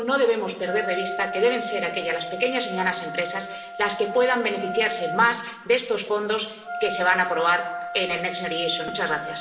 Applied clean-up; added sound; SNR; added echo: none; Wind instrument, woodwind instrument; 9 dB; reverberation time 0.8 s.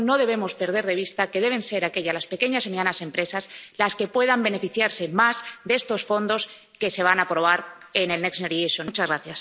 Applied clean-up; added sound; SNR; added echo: none; none; none; none.